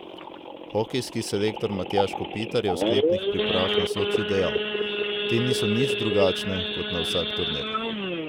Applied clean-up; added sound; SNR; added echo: none; Idling / Sawing / Accelerating, revving, vroom; -1 dB; none.